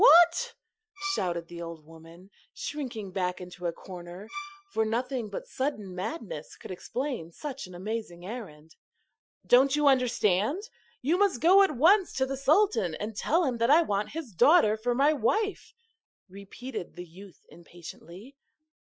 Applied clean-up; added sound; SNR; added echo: classical method Wiener filter.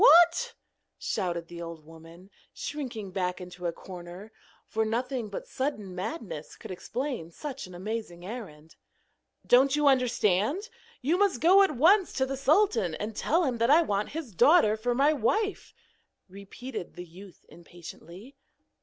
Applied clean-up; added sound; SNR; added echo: none; none; none; none.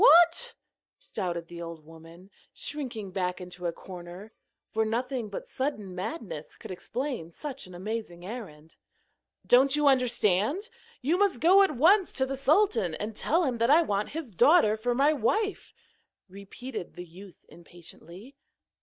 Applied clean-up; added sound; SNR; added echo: neural mask model DeepFilterNet 3.